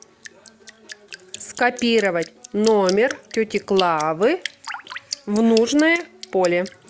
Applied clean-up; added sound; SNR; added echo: none; Drip; 15 dB; none.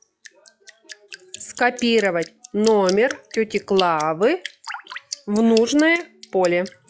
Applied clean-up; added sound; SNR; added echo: classical method log-MMSE.